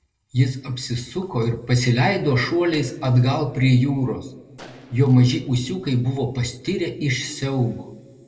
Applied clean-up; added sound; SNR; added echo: neural separator model SepFormer DNS4.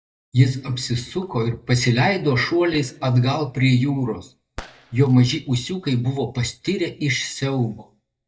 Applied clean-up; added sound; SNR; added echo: neural mask model DeepFilterNet 3.